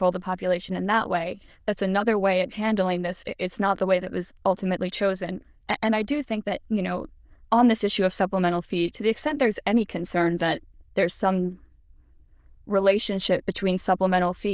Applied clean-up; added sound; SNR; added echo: neural diffusion model UNIVERSE++.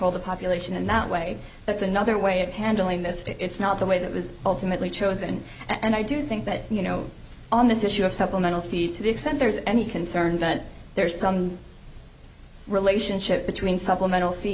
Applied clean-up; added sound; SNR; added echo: none; none; none; none.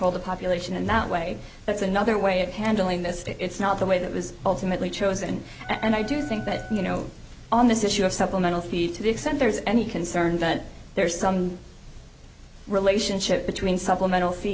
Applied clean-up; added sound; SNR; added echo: none; Wind instrument, woodwind instrument; 18 dB; none.